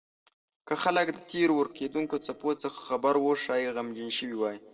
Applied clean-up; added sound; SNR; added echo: neural separator model SepFormer DNS4.